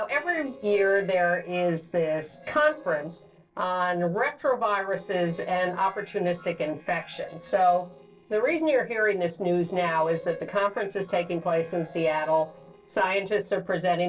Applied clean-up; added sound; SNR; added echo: neural separator model SepFormer DNS4.